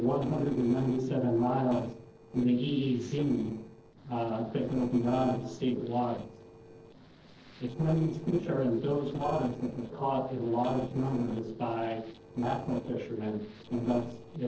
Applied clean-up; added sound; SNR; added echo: neural separator model SepFormer DNS4.